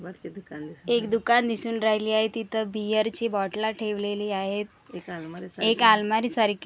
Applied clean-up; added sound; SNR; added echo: none; none; none; none.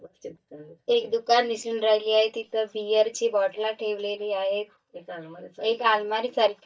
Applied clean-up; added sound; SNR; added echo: neural mask model DeepFilterNet 3.